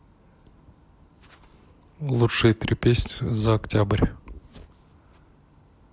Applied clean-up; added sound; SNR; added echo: none; none; none; none.